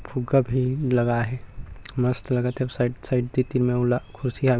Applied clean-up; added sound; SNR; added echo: none; none; none; none.